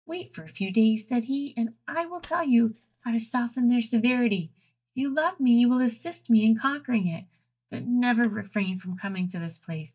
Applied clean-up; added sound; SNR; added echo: neural mask model DeepFilterNet 3.